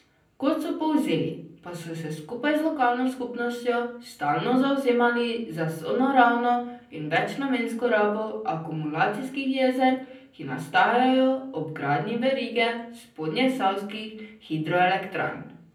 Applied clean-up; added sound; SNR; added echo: none; none; none; reverberation time 0.6 s.